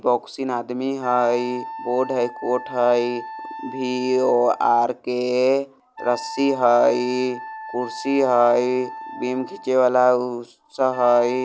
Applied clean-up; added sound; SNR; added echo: none; Wind instrument, woodwind instrument; 14 dB; none.